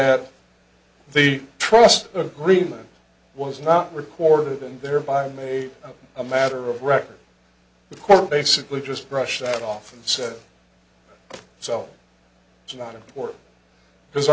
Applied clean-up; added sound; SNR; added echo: none; none; none; none.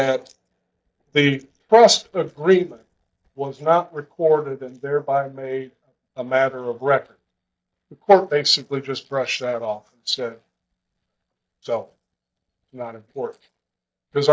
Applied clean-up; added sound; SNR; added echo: neural mask model DeepFilterNet 3.